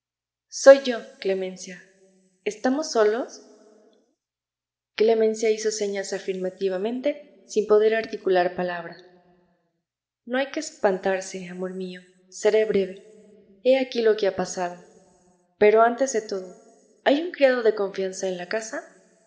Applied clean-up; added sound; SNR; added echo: none; none; none; reverberation time 3.0 s.